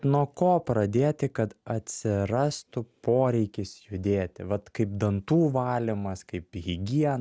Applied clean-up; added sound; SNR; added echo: none; none; none; none.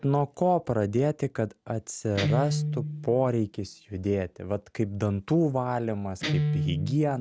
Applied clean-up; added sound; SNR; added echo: none; Guitar; 6 dB; none.